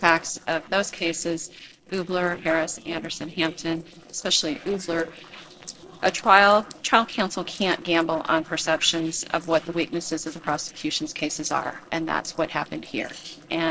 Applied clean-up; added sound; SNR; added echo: neural separator model SepFormer DNS4.